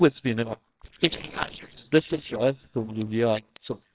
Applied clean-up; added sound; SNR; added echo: neural separator model SepFormer WHAMR!.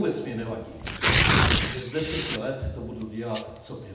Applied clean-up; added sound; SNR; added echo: none; Tearing; -5 dB; reverberation time 0.8 s.